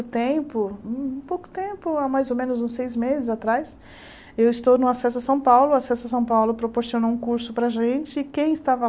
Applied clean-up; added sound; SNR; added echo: none; none; none; none.